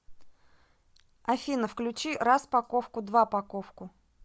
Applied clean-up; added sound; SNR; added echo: none; none; none; none.